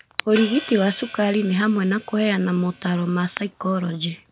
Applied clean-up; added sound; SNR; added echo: none; Hi-hat; 17 dB; none.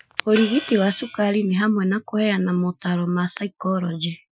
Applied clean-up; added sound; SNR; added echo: classical method Wiener filter.